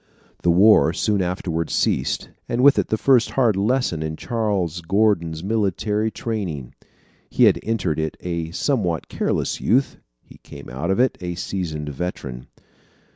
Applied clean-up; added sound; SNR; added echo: none; none; none; none.